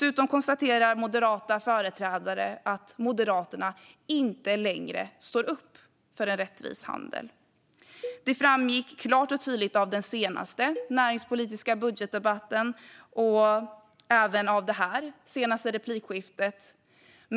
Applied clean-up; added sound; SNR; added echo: none; Cowbell; 17 dB; none.